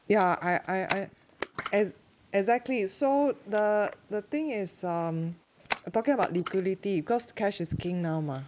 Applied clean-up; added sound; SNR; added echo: neural mask model Resemble Enhance denoiser.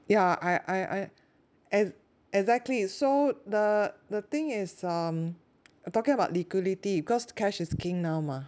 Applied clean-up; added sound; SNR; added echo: none; none; none; none.